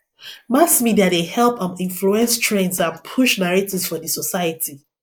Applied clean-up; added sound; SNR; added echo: neural mask model Resemble Enhance denoiser.